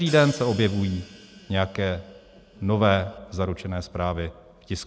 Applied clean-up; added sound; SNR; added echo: none; Hi-hat; 20 dB; none.